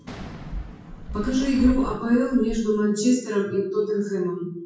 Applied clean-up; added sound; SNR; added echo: classical method WPE with log-MMSE.